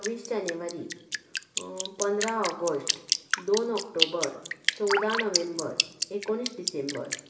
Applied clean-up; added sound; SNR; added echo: none; Drip; 1 dB; reverberation time 1.0 s.